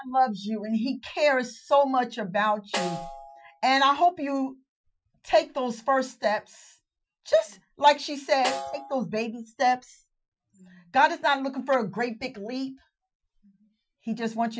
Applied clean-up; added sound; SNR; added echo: classical method Wiener filter.